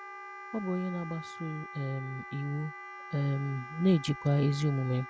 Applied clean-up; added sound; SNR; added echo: none; Wind instrument, woodwind instrument; 13 dB; none.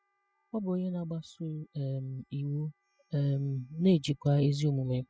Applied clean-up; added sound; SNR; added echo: classical method spectral subtraction.